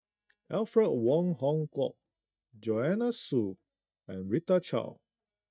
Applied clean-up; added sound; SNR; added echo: neural mask model DeepFilterNet 3.